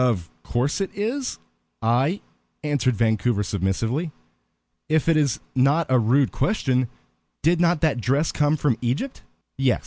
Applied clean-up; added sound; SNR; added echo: none; none; none; none.